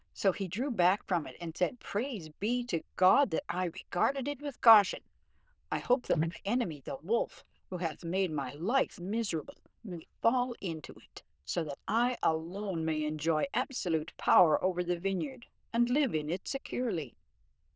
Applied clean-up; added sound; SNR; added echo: neural diffusion model UNIVERSE++.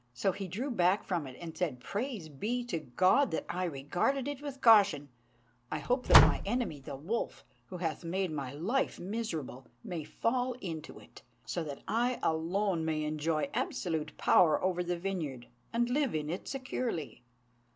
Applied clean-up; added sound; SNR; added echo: none; Slam; -3 dB; none.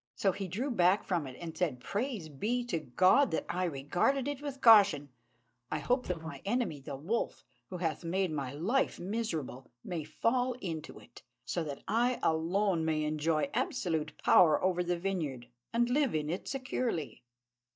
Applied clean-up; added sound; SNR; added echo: neural mask model DeepFilterNet 3.